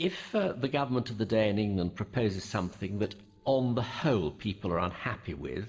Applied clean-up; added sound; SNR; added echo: neural separator model SepFormer DNS4.